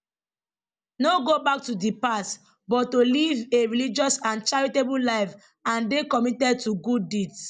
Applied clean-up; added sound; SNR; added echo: none; none; none; none.